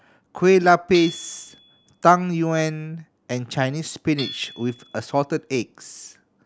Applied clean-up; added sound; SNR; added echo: none; Hammer / Chink, clink; 19 dB; none.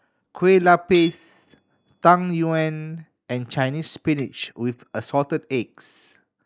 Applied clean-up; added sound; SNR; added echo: neural mask model DeepFilterNet 3.